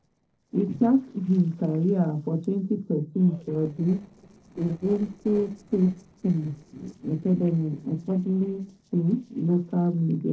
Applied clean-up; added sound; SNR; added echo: neural separator model SepFormer DNS4.